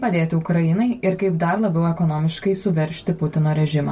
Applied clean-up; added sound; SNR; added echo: none; none; none; none.